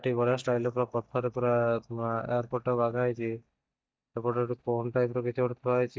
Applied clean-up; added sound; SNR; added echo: neural mask model DeepFilterNet 3.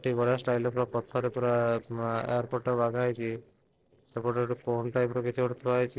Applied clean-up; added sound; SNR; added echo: neural separator model SepFormer DNS4.